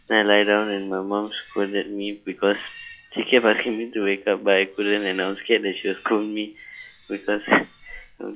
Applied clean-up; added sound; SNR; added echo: classical method log-MMSE.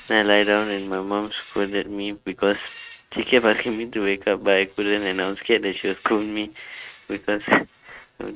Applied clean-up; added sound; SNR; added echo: neural mask model RNNoise.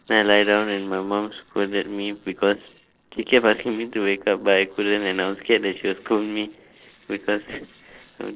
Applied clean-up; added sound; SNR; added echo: neural separator model SepFormer DNS4.